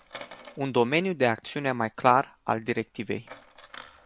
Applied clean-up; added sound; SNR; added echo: none; Coin (dropping); 20 dB; none.